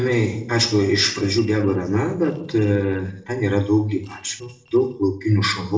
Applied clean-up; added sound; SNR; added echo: neural separator model SepFormer DNS4.